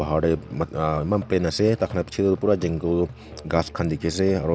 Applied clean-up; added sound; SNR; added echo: none; Musical instrument; 18 dB; none.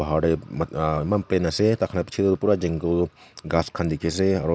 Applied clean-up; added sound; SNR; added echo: none; none; none; none.